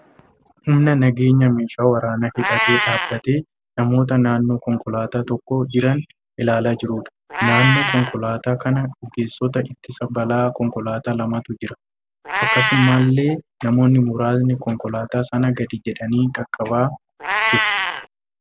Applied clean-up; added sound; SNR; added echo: none; Meow; 7 dB; none.